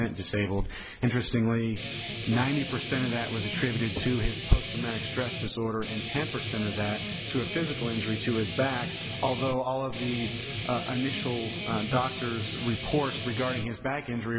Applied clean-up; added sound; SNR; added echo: none; Guitar; 2 dB; none.